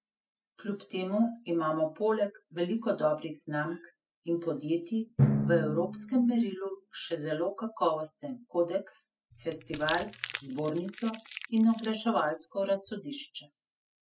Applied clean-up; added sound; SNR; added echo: classical method spectral subtraction.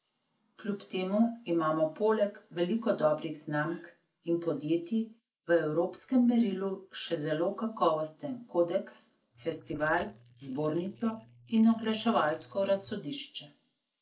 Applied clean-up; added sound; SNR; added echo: neural mask model Resemble Enhance denoiser.